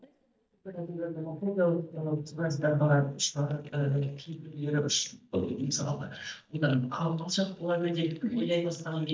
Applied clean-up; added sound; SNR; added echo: neural mask model DeepFilterNet 3.